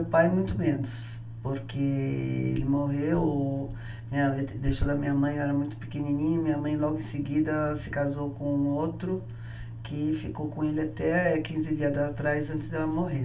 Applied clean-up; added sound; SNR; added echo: none; none; none; reverberation time 0.2 s.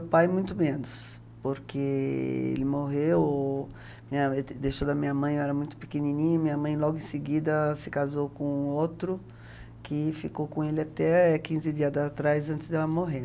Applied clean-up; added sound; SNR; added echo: none; none; none; none.